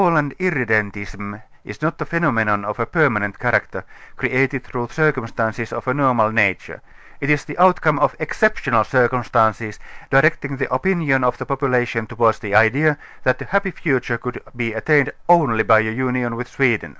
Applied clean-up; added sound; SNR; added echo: none; none; none; none.